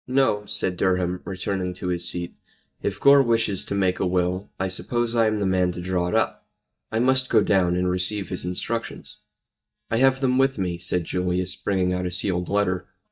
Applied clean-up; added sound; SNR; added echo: neural mask model DeepFilterNet 3.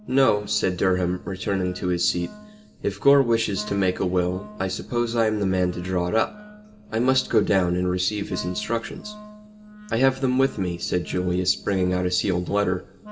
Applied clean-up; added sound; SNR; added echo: none; Wind instrument, woodwind instrument; 20 dB; reverberation time 0.7 s.